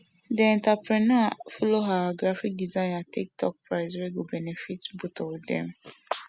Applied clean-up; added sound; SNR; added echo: none; none; none; none.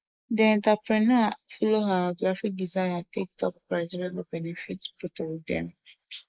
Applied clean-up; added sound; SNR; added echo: neural mask model Resemble Enhance denoiser.